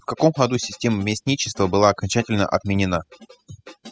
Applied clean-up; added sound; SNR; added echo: classical method spectral subtraction.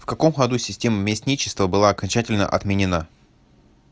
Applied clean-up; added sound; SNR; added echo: none; none; none; none.